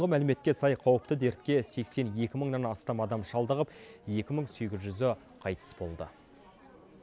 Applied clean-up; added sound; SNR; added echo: none; none; none; none.